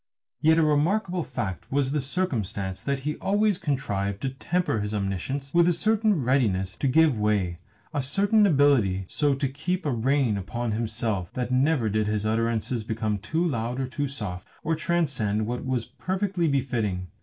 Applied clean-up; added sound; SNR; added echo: none; none; none; none.